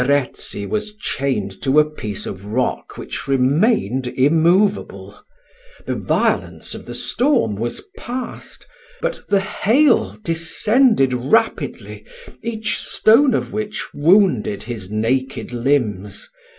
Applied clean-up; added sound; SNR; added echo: none; none; none; none.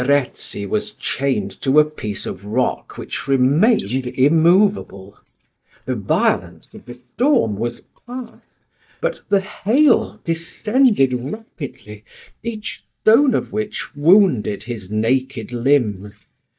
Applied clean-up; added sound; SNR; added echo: neural mask model DeepFilterNet 3.